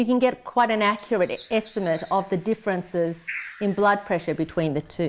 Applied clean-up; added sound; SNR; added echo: none; Bird; 19 dB; none.